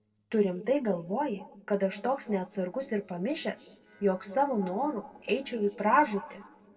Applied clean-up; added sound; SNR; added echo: neural separator model SepFormer DNS4.